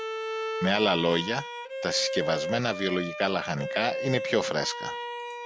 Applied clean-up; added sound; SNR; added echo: none; Bowed string instrument; 5 dB; none.